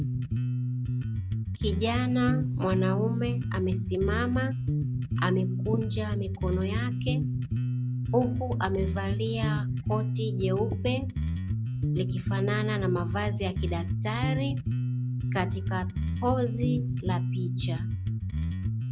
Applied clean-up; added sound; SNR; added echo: none; Bass guitar; -3 dB; none.